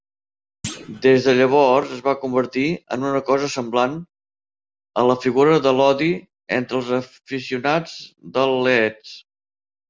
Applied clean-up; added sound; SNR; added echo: none; Thump, thud; 17 dB; none.